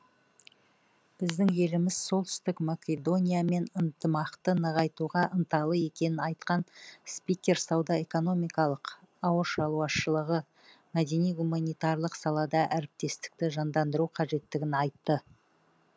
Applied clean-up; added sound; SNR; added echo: none; none; none; none.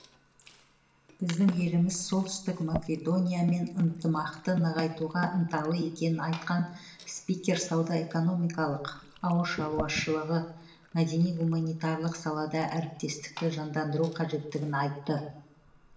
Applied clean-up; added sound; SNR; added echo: none; Fill (with liquid) / Glass; 18 dB; reverberation time 0.8 s.